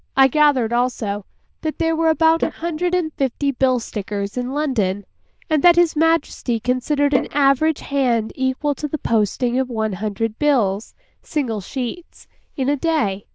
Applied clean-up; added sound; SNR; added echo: neural diffusion model UNIVERSE++.